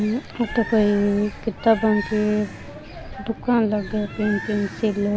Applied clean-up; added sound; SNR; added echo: none; Bird; 14 dB; none.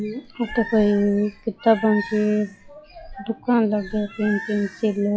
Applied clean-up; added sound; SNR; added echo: classical method log-MMSE.